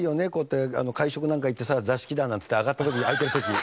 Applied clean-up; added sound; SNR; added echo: none; none; none; none.